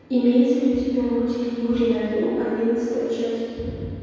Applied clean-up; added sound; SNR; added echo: none; none; none; reverberation time 2.2 s.